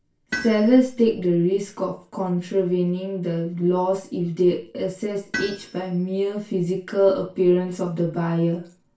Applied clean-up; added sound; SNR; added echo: none; Tools; 16 dB; reverberation time 0.3 s.